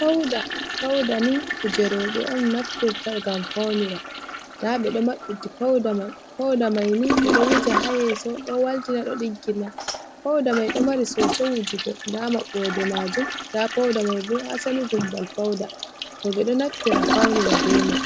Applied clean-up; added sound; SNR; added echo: none; Toilet flush; 4 dB; none.